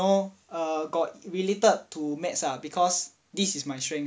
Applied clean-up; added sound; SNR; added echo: none; none; none; none.